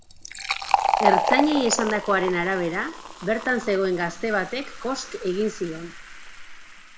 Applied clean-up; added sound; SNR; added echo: none; Fill (with liquid); 2 dB; none.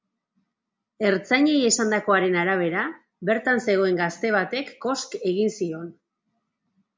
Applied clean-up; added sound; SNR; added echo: none; none; none; none.